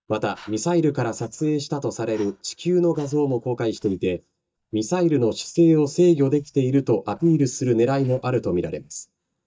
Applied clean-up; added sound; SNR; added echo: neural mask model DeepFilterNet 3.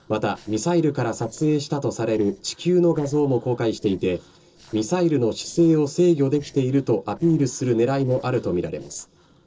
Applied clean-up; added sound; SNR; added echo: neural separator model SepFormer DNS4.